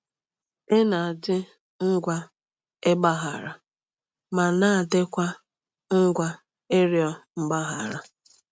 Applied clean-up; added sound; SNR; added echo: none; none; none; none.